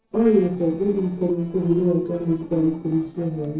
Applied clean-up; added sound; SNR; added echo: neural separator model SepFormer DNS4.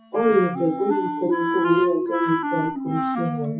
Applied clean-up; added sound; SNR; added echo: classical method WPE with log-MMSE.